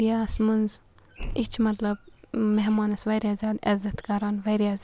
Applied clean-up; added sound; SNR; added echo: none; none; none; none.